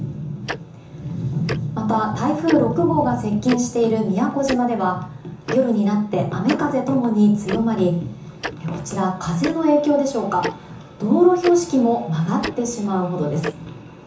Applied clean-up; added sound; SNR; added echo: none; Tick-tock; 14 dB; reverberation time 0.7 s.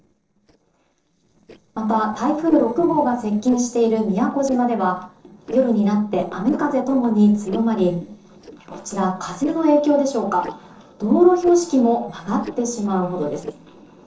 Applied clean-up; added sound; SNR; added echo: neural separator model SepFormer DNS4.